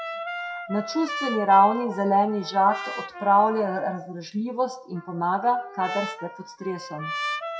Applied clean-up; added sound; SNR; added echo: classical method WPE with log-MMSE.